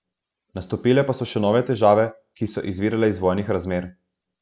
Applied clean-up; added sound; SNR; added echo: none; none; none; none.